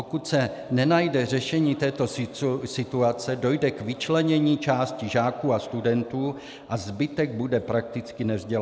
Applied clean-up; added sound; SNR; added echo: none; none; none; none.